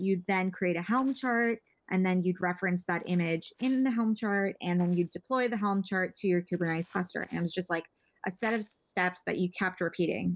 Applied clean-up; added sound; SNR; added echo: neural separator model SepFormer DNS4.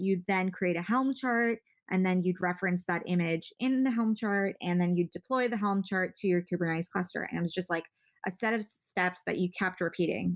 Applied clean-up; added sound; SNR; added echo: none; none; none; none.